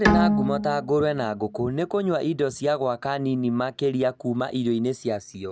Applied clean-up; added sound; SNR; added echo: none; Bowed string instrument; 2 dB; none.